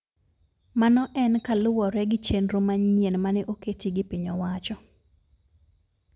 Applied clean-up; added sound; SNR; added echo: none; none; none; none.